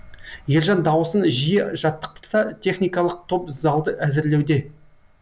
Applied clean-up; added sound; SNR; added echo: none; none; none; none.